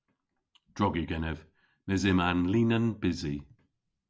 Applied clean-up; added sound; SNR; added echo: none; none; none; none.